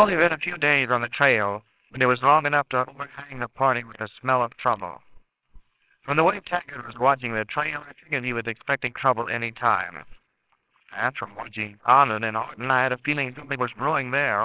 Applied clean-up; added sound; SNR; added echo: neural separator model SepFormer WHAMR!.